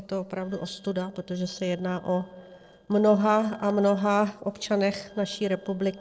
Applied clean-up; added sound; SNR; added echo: neural separator model SepFormer DNS4.